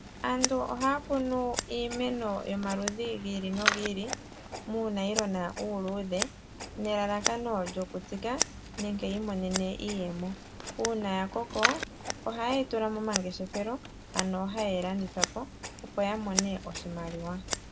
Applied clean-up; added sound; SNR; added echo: none; Scissors; 4 dB; none.